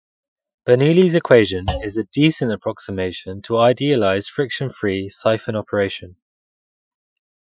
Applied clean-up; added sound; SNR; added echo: classical method Wiener filter.